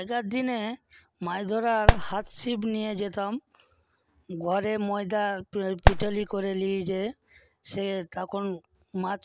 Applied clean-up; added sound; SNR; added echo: none; Fireworks; -5 dB; none.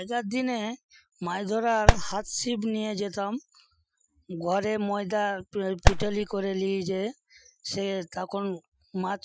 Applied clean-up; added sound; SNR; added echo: classical method Wiener filter.